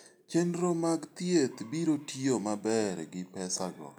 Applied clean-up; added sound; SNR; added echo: none; none; none; none.